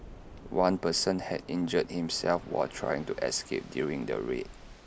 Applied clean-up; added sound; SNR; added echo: none; Waves, surf; 17 dB; none.